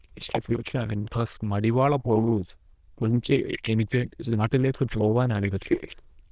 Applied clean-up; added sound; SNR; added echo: neural diffusion model UNIVERSE++.